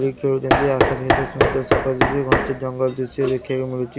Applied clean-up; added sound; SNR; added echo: none; Knock; -1 dB; none.